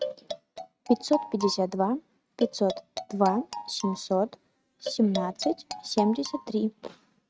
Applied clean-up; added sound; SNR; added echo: neural mask model RNNoise.